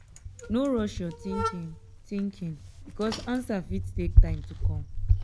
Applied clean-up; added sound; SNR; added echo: none; Bicycle; -5 dB; none.